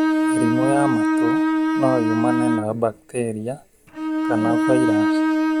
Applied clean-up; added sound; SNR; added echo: none; Bowed string instrument; -5 dB; none.